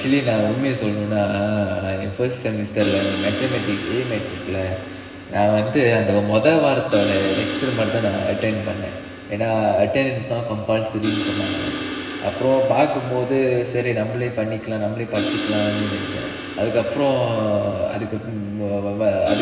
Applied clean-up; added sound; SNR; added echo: none; Crash cymbal; 9 dB; reverberation time 2.5 s.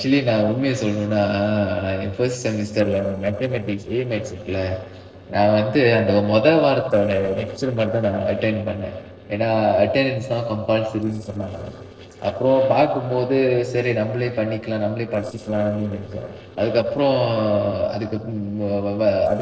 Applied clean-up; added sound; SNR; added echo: neural separator model SepFormer DNS4.